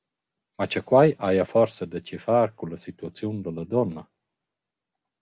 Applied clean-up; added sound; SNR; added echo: none; none; none; none.